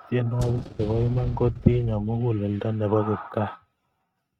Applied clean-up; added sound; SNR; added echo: neural mask model RNNoise.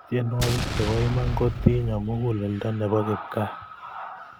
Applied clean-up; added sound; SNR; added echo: none; Explosion; 5 dB; none.